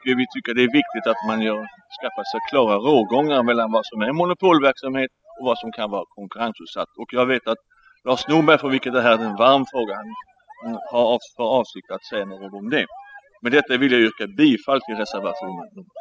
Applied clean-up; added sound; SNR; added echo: classical method spectral subtraction.